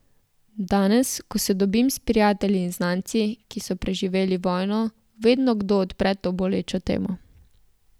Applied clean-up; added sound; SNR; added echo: none; none; none; none.